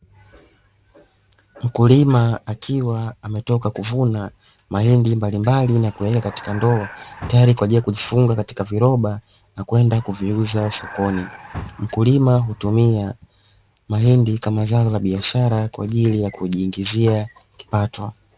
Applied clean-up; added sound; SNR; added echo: none; Vehicle; 18 dB; none.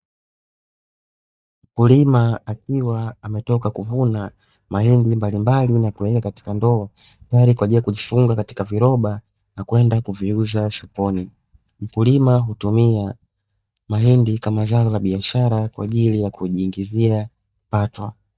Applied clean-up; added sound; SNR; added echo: neural mask model DeepFilterNet 3.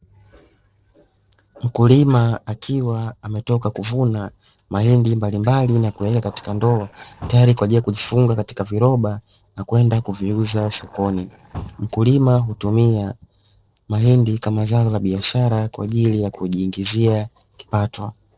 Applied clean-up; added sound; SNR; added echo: neural separator model SepFormer DNS4.